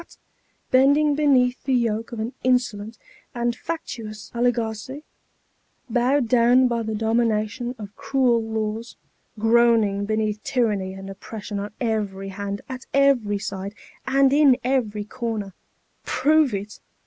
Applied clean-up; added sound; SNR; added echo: none; none; none; none.